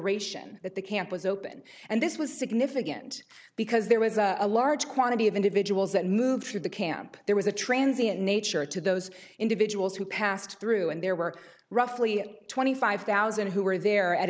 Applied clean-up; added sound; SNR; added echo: none; none; none; none.